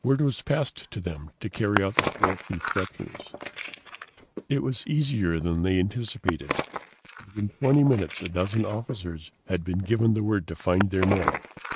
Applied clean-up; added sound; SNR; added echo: neural mask model RNNoise.